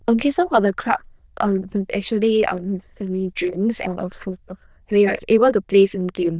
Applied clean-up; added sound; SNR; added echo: neural diffusion model UNIVERSE++.